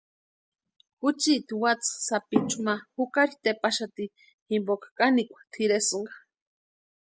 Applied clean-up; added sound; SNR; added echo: none; none; none; none.